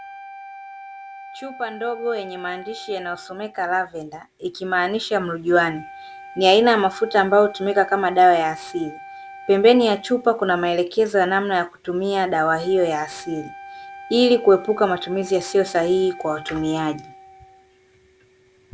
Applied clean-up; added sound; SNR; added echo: none; Wind instrument, woodwind instrument; 19 dB; none.